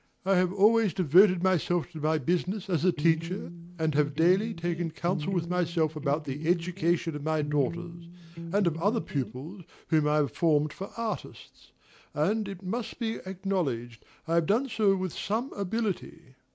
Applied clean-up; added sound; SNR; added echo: none; Electric guitar; 9 dB; none.